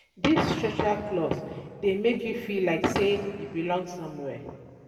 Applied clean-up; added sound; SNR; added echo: none; none; none; reverberation time 1.7 s.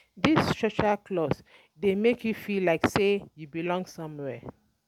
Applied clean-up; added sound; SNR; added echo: none; none; none; none.